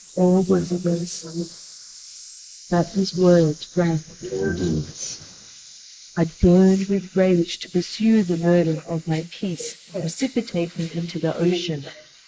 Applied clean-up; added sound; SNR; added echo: neural mask model Resemble Enhance denoiser.